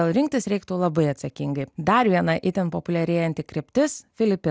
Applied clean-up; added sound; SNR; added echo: none; none; none; none.